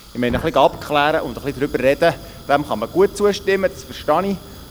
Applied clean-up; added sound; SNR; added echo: none; Fire; 17 dB; none.